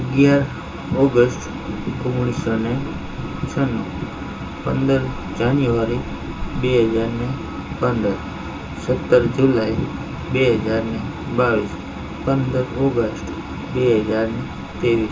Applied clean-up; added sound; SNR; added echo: none; Truck; 14 dB; reverberation time 0.2 s.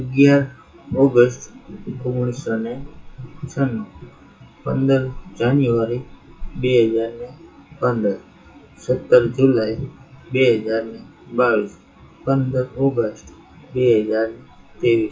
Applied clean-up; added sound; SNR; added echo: classical method WPE with log-MMSE.